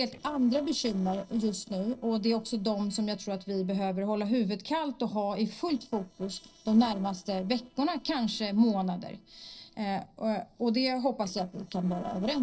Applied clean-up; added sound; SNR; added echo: neural separator model SepFormer DNS4.